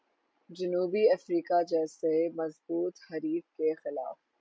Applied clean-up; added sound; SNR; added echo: none; none; none; none.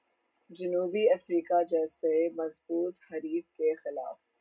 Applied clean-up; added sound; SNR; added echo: none; none; none; reverberation time 0.2 s.